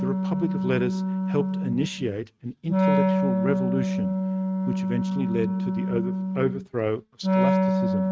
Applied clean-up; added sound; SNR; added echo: neural mask model RNNoise.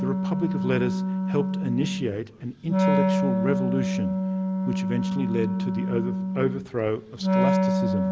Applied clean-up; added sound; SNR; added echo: none; Wind instrument, woodwind instrument; -4 dB; none.